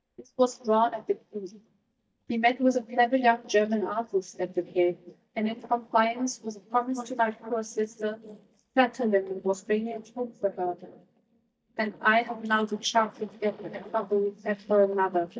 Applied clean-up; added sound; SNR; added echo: neural mask model DeepFilterNet 3.